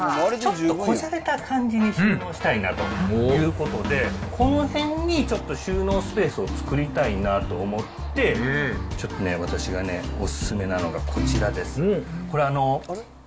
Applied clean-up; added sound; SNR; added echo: none; Train; 15 dB; none.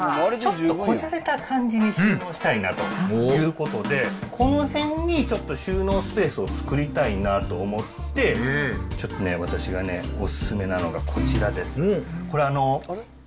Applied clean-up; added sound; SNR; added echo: none; none; none; none.